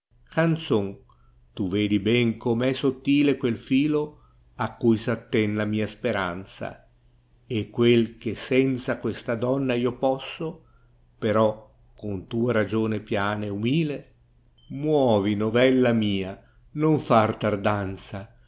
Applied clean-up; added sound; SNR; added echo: none; none; none; none.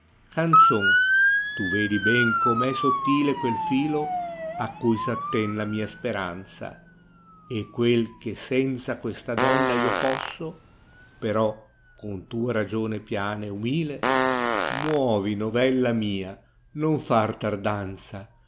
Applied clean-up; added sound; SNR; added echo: none; Motor vehicle (road) / Siren + Fart; 1 dB; none.